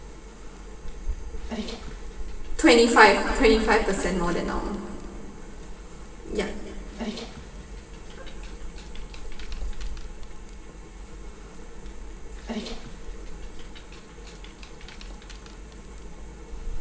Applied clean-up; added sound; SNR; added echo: none; Dog; 18 dB; reverberation time 2.4 s.